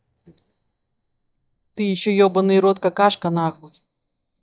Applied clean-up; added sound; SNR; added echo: neural mask model DeepFilterNet 3.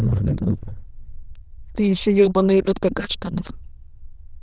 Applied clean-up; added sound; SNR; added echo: neural diffusion model UNIVERSE++.